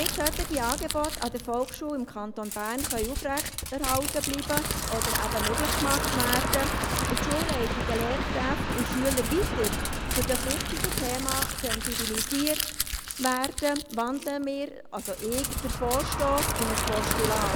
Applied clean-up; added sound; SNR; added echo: none; Crumpling, crinkling + Train; -1 dB; none.